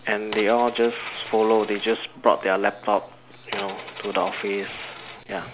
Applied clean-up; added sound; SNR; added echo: none; Coin (dropping); 14 dB; none.